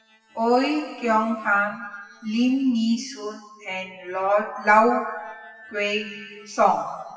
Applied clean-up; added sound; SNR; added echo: classical method WPE with log-MMSE.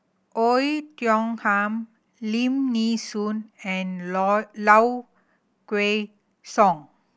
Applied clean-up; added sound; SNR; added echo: none; none; none; none.